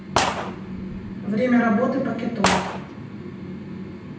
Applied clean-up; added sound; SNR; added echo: none; Gunshot, gunfire; 4 dB; reverberation time 0.9 s.